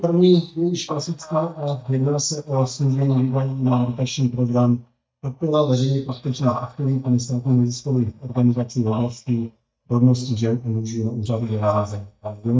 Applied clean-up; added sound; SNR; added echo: neural mask model DeepFilterNet 3.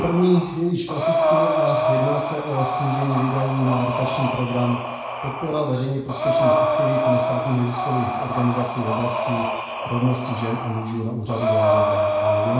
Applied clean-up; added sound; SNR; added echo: none; Breathing; -1 dB; reverberation time 0.6 s.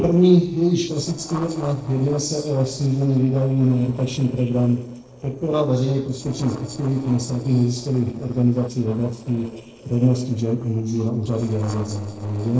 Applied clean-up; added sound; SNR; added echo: neural separator model SepFormer DNS4.